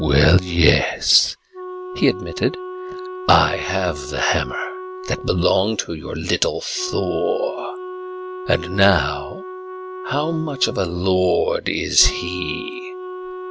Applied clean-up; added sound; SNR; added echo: none; Wind instrument, woodwind instrument; 12 dB; none.